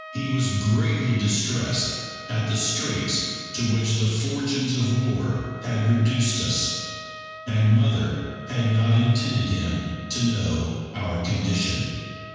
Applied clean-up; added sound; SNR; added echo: none; Trumpet; 18 dB; reverberation time 1.9 s.